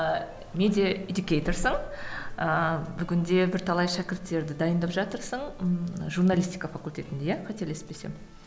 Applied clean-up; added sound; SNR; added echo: none; none; none; none.